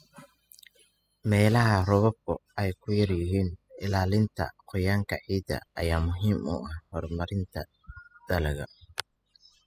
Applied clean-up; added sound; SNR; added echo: classical method spectral subtraction.